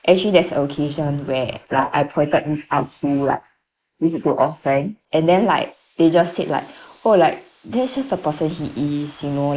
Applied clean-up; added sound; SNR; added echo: neural mask model Resemble Enhance denoiser.